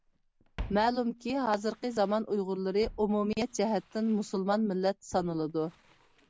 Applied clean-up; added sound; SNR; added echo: none; Walk, footsteps; 18 dB; none.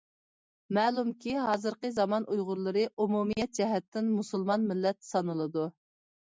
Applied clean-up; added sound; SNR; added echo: none; none; none; none.